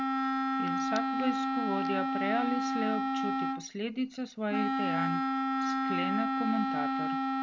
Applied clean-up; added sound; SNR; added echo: none; Wind instrument, woodwind instrument; -5 dB; none.